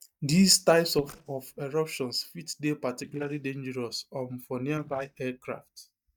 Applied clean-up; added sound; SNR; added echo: neural mask model DeepFilterNet 3.